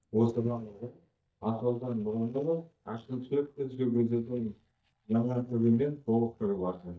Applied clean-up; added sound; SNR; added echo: neural mask model DeepFilterNet 3.